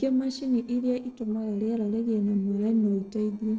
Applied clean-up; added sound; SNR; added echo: neural separator model SepFormer DNS4.